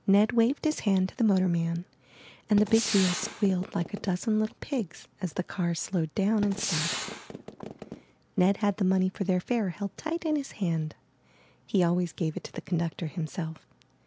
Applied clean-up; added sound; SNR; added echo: none; Gunshot, gunfire; 7 dB; none.